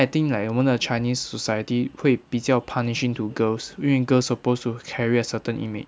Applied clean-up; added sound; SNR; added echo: none; none; none; none.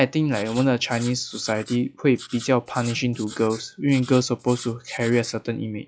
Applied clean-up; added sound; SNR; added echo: classical method log-MMSE.